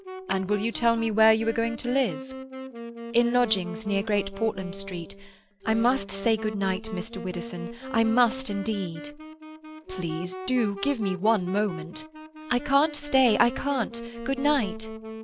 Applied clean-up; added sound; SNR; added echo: none; Wind instrument, woodwind instrument; 11 dB; none.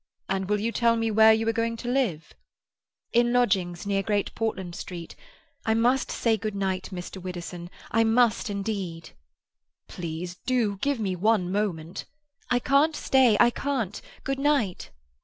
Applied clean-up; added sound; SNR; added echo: none; none; none; none.